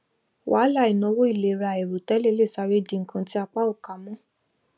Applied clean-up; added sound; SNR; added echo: none; none; none; none.